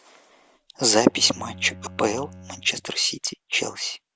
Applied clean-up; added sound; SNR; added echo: none; Bowed string instrument; 19 dB; none.